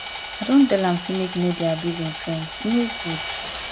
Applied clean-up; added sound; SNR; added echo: none; Sawing; 9 dB; none.